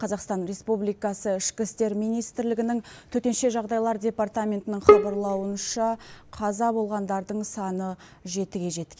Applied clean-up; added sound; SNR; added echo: none; Bowed string instrument; -5 dB; none.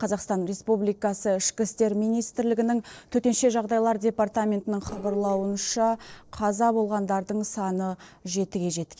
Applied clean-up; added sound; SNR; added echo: neural separator model SepFormer DNS4.